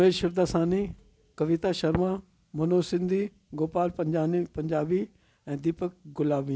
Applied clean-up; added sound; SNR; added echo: none; none; none; none.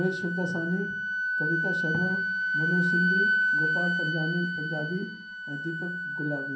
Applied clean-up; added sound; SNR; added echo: none; Wind instrument, woodwind instrument; -3 dB; reverberation time 0.6 s.